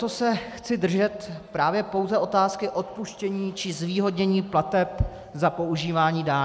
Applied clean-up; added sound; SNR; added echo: none; none; none; none.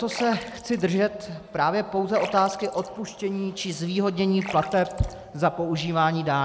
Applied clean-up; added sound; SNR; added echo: none; Splash, splatter; 17 dB; none.